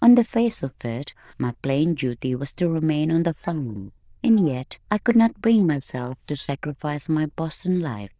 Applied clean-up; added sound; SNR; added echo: neural diffusion model UNIVERSE++.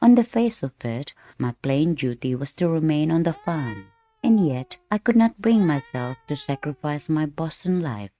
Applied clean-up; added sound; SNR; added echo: neural mask model RNNoise.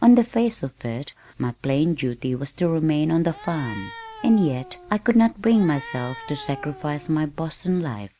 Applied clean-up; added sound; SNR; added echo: none; Cat; 17 dB; none.